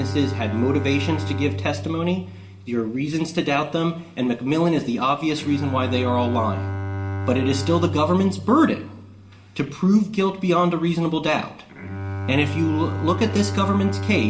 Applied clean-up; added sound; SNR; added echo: none; Bowed string instrument; 7 dB; reverberation time 0.4 s.